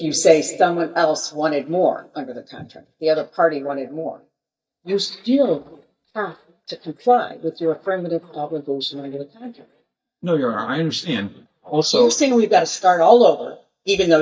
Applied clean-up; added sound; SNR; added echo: neural mask model DeepFilterNet 3.